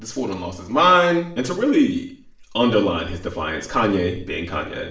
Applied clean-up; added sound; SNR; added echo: none; none; none; reverberation time 0.5 s.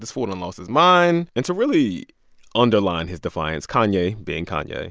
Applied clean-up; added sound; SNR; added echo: none; none; none; none.